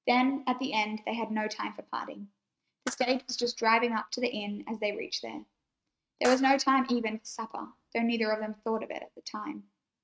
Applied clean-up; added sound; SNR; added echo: neural mask model RNNoise.